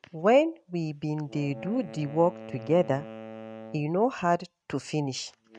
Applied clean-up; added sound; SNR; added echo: neural mask model RNNoise.